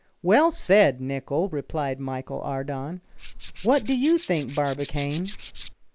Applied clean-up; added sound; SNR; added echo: neural mask model Resemble Enhance denoiser.